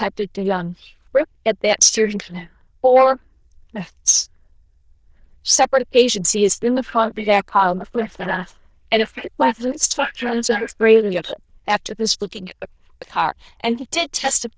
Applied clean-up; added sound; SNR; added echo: neural diffusion model UNIVERSE++.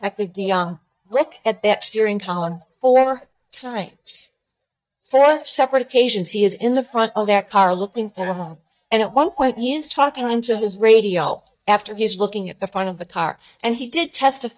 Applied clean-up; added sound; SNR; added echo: neural mask model DeepFilterNet 3.